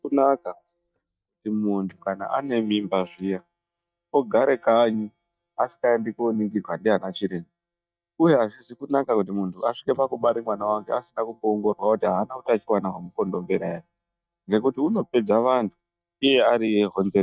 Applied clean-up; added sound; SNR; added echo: neural mask model DeepFilterNet 3.